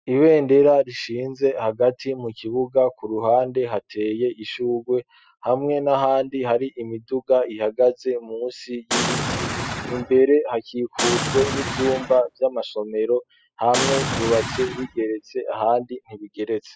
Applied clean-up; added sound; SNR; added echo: classical method spectral subtraction.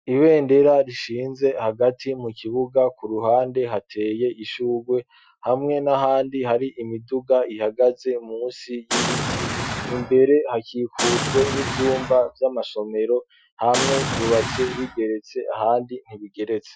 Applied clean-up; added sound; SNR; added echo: classical method Wiener filter.